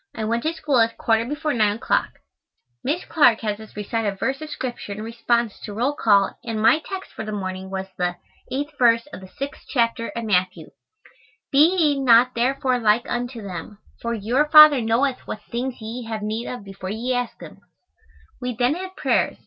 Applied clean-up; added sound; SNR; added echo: none; none; none; none.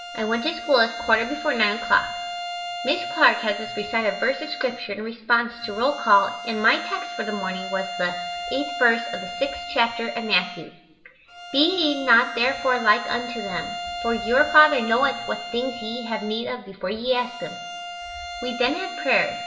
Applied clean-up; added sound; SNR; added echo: none; Bowed string instrument; 9 dB; reverberation time 0.9 s.